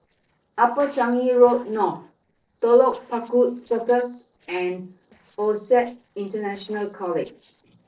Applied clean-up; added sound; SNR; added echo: neural separator model SepFormer DNS4.